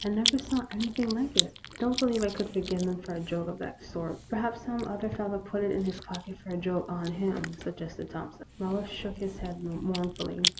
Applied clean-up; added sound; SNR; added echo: none; Chewing, mastication; 6 dB; none.